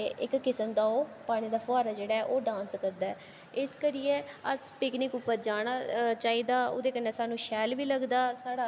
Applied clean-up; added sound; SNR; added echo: none; none; none; none.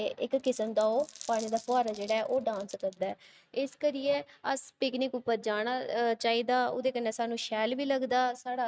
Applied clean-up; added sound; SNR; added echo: neural mask model RNNoise.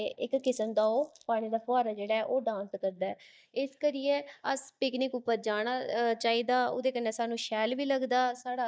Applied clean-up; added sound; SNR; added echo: neural mask model DeepFilterNet 3.